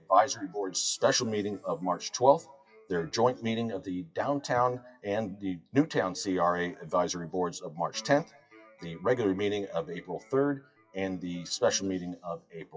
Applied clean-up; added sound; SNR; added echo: classical method WPE with log-MMSE.